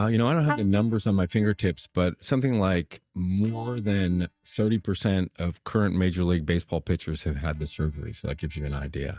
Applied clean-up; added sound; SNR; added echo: neural mask model DeepFilterNet 3.